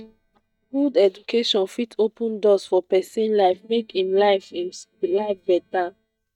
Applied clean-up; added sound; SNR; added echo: neural mask model DeepFilterNet 3.